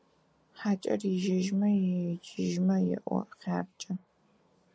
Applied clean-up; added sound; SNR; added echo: none; none; none; none.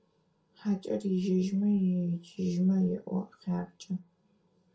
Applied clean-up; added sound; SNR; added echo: none; none; none; reverberation time 0.2 s.